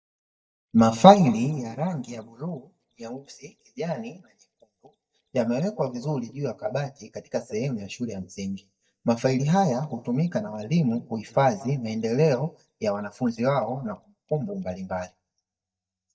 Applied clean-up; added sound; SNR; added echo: neural mask model DeepFilterNet 3.